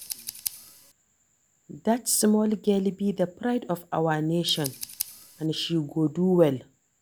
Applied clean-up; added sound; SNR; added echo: none; Scissors; 16 dB; none.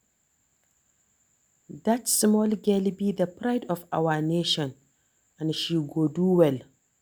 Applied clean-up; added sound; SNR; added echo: none; none; none; none.